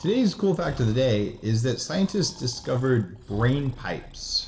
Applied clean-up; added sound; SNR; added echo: none; Breathing; 19 dB; reverberation time 0.6 s.